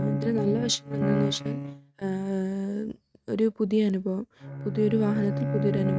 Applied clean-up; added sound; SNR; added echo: neural mask model RNNoise.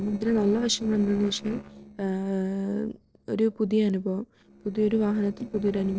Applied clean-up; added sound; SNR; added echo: neural separator model SepFormer DNS4.